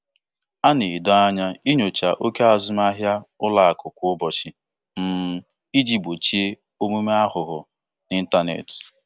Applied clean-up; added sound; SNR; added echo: none; none; none; none.